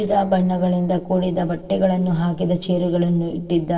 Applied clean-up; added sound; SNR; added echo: neural separator model SepFormer DNS4.